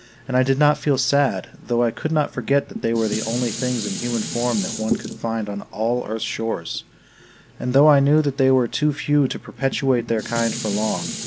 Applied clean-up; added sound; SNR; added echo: none; Dishes, pots, and pans; 12 dB; none.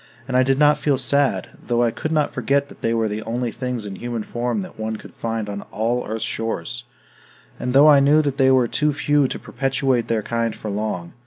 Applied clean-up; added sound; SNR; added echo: none; none; none; none.